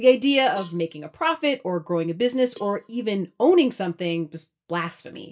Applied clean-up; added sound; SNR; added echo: neural mask model DeepFilterNet 3.